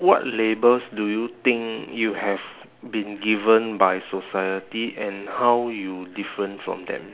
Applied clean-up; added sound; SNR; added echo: none; none; none; none.